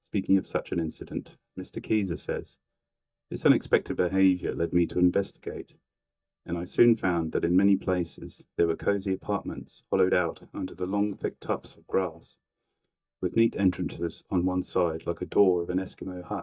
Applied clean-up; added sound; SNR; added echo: neural mask model DeepFilterNet 3.